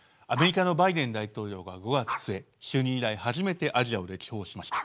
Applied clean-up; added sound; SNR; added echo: neural mask model Resemble Enhance denoiser.